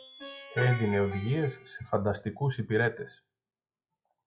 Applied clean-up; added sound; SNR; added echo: classical method log-MMSE.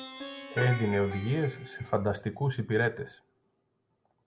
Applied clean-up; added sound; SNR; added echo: none; Plucked string instrument; 12 dB; none.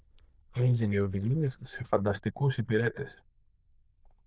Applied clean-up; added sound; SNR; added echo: neural diffusion model UNIVERSE++.